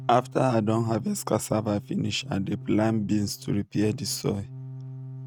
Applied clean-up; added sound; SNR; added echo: neural mask model RNNoise.